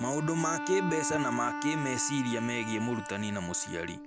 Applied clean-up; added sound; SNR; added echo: none; Bowed string instrument; 6 dB; none.